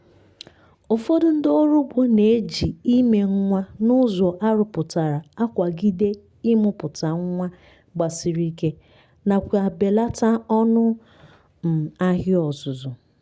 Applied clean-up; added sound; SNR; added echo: none; none; none; none.